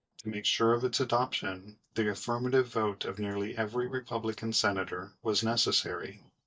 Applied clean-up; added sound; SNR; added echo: neural mask model DeepFilterNet 3.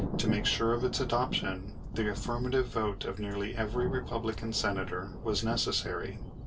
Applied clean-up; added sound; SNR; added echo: none; Thunder; 5 dB; reverberation time 0.1 s.